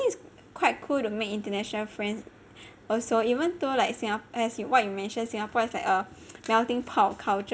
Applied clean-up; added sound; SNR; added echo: none; none; none; none.